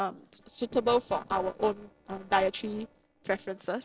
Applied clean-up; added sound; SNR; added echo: neural separator model SepFormer DNS4.